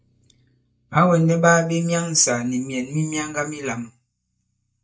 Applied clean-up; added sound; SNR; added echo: neural mask model DeepFilterNet 3.